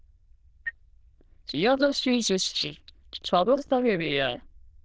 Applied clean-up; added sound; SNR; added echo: neural diffusion model UNIVERSE++.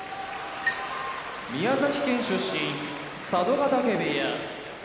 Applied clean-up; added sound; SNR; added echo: none; none; none; none.